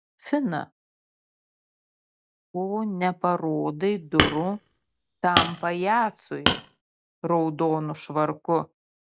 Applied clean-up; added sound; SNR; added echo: none; Hammer; 0 dB; none.